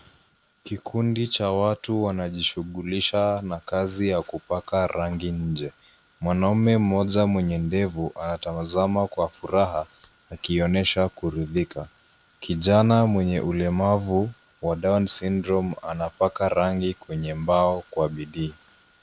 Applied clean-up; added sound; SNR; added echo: none; none; none; none.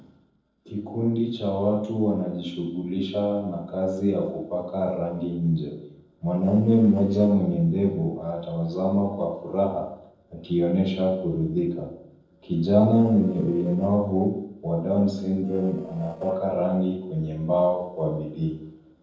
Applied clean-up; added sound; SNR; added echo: neural separator model SepFormer DNS4.